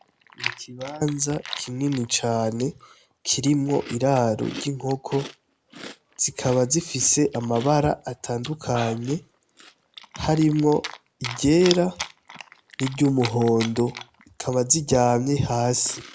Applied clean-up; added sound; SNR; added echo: none; Chewing, mastication; 15 dB; none.